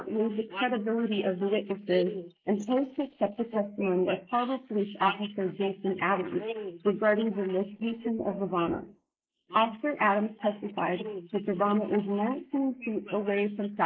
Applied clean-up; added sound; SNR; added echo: neural mask model Resemble Enhance denoiser.